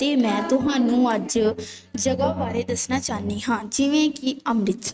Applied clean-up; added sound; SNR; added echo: neural mask model RNNoise.